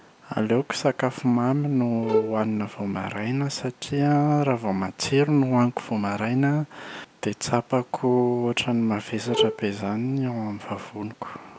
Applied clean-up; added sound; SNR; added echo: none; Bowed string instrument; 5 dB; none.